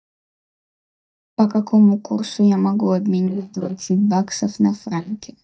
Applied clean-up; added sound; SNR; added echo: neural mask model DeepFilterNet 3.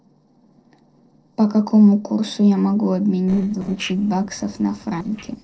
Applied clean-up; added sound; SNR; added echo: neural separator model SepFormer DNS4.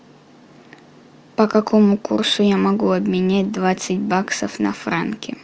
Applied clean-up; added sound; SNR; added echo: none; none; none; none.